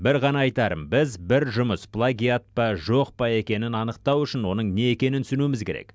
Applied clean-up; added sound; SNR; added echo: none; none; none; none.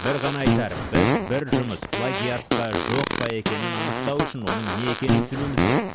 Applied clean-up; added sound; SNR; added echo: none; Fart; -4 dB; none.